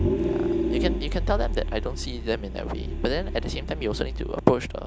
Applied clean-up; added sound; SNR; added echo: none; Vehicle; -1 dB; none.